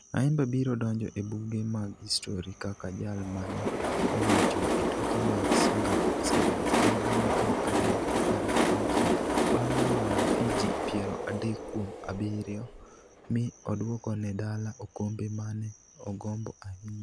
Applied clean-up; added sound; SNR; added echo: none; Train; -3 dB; none.